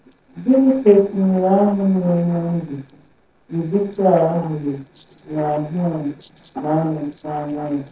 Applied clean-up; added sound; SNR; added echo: neural separator model SepFormer DNS4.